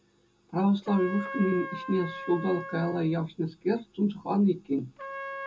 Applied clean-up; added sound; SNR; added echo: none; Trumpet; 12 dB; reverberation time 0.2 s.